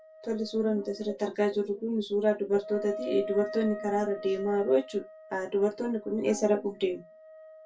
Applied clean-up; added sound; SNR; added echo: none; Wind instrument, woodwind instrument; 14 dB; reverberation time 0.2 s.